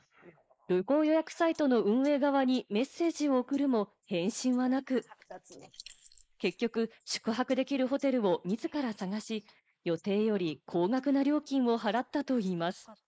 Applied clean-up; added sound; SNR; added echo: neural mask model Resemble Enhance denoiser.